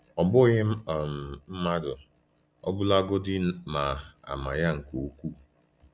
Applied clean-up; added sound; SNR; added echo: none; none; none; none.